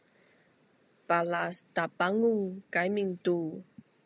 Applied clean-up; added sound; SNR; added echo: none; none; none; none.